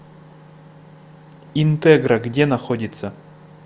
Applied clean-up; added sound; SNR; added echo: none; none; none; none.